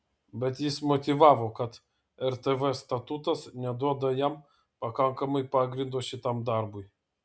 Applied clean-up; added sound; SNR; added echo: none; none; none; none.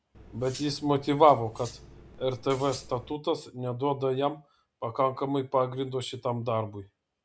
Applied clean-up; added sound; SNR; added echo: none; Cutlery, silverware; 18 dB; none.